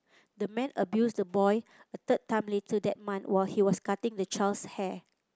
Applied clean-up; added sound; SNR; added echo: none; none; none; none.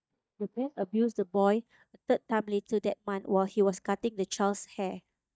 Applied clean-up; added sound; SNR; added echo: neural mask model DeepFilterNet 3.